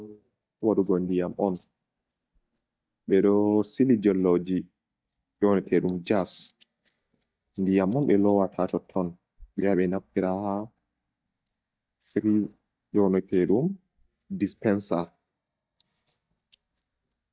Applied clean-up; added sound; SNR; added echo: neural mask model DeepFilterNet 3.